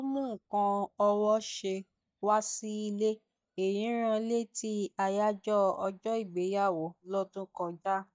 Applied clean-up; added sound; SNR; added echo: neural mask model DeepFilterNet 3.